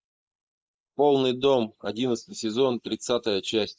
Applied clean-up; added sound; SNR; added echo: neural mask model Resemble Enhance denoiser.